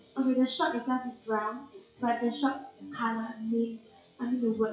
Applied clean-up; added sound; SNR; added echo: classical method WPE with log-MMSE.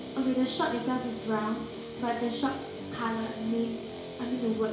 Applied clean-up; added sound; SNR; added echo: none; Guitar; 8 dB; reverberation time 0.7 s.